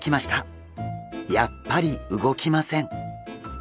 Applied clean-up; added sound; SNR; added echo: none; none; none; none.